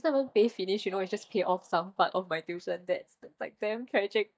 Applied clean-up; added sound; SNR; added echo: neural mask model DeepFilterNet 3.